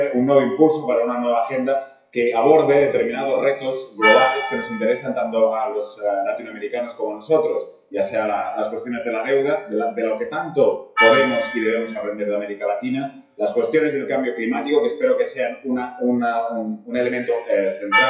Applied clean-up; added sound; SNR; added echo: classical method WPE with log-MMSE.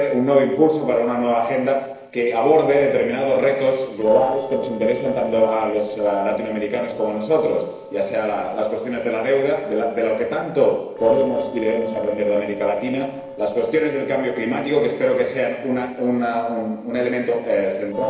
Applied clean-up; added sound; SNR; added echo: neural separator model SepFormer DNS4.